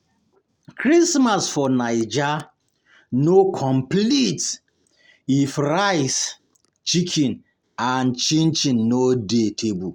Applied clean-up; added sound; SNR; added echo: none; none; none; none.